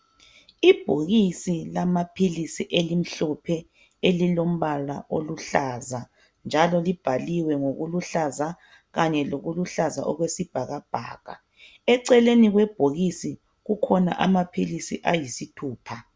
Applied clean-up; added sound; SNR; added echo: none; none; none; none.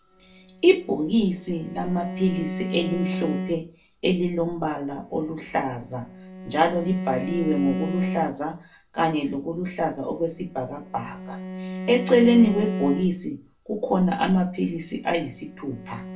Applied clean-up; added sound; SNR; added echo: none; Bowed string instrument; 9 dB; reverberation time 0.3 s.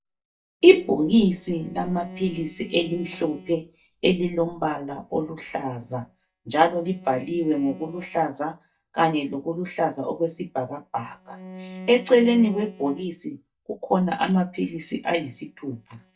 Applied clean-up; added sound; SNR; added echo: neural mask model DeepFilterNet 3.